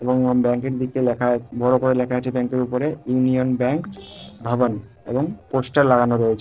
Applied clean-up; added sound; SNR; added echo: neural separator model SepFormer DNS4.